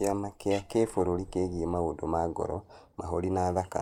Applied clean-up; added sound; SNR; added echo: neural mask model Resemble Enhance denoiser.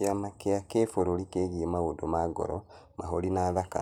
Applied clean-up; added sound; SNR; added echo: none; none; none; none.